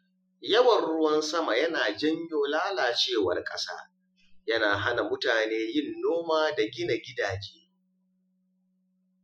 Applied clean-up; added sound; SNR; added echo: classical method Wiener filter.